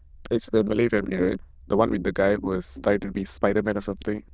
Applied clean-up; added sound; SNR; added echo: neural diffusion model UNIVERSE++.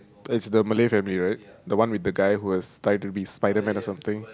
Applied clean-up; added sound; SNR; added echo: none; none; none; none.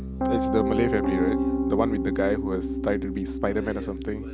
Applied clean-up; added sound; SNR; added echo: none; Piano; -1 dB; none.